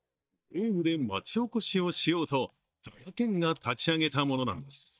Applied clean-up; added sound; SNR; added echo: neural mask model DeepFilterNet 3.